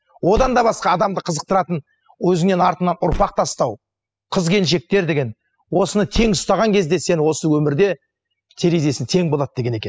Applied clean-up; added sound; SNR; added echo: classical method spectral subtraction.